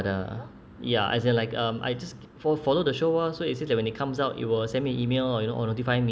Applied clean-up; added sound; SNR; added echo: none; none; none; none.